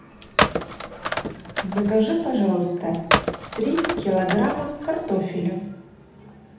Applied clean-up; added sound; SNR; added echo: none; Telephone; 2 dB; reverberation time 0.9 s.